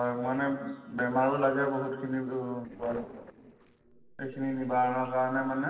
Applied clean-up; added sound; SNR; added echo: neural separator model SepFormer DNS4.